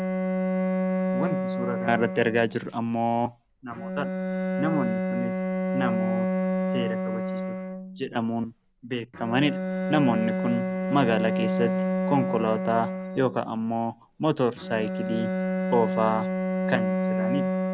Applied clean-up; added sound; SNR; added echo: none; Bowed string instrument; -1 dB; none.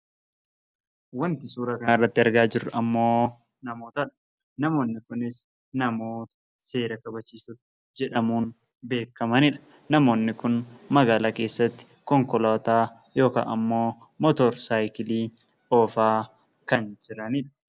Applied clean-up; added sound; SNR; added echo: none; none; none; none.